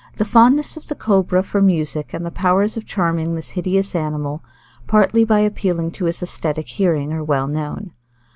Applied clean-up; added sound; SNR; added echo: none; none; none; none.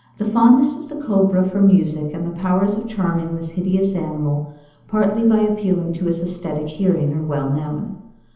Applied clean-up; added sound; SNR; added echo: none; none; none; reverberation time 0.9 s.